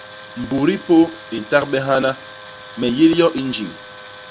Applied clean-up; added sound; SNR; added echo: none; Tools; 18 dB; none.